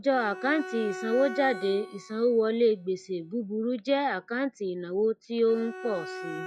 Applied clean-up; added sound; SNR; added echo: classical method log-MMSE.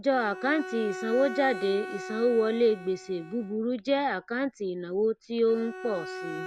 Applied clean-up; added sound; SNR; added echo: none; Bowed string instrument; 12 dB; none.